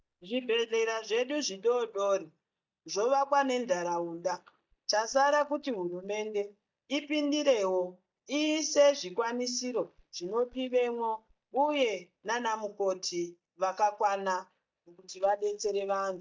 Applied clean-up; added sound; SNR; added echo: neural mask model DeepFilterNet 3.